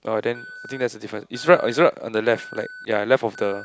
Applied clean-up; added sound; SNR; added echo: none; Alarm; 19 dB; none.